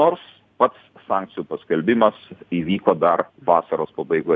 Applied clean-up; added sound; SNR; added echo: none; none; none; none.